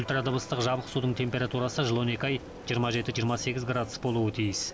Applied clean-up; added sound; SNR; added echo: none; Electric guitar + Vehicle; 15 dB; none.